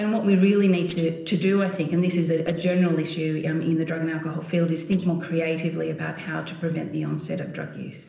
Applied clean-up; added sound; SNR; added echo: neural separator model SepFormer DNS4.